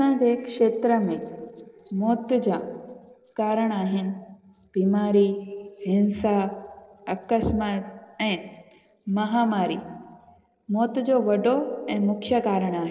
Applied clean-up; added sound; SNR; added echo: neural separator model SepFormer DNS4.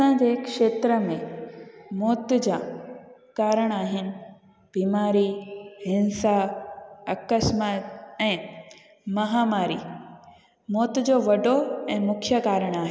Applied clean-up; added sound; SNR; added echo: none; none; none; none.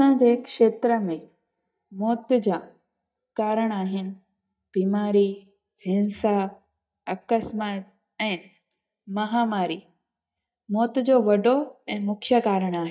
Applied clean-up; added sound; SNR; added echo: neural mask model DeepFilterNet 3.